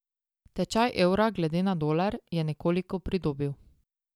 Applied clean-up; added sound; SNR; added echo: none; none; none; none.